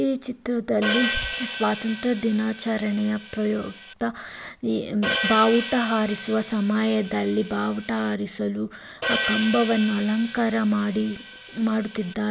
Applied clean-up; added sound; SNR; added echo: none; Hi-hat; 5 dB; none.